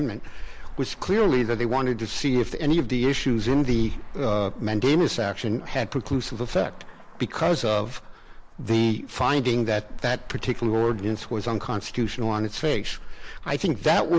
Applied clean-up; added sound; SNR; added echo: none; Traffic noise, roadway noise; 9 dB; none.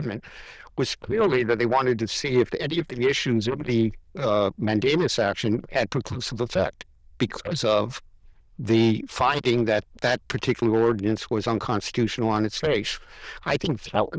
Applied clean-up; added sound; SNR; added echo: neural diffusion model UNIVERSE++.